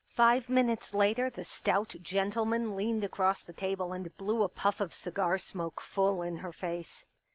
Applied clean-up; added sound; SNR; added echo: none; none; none; none.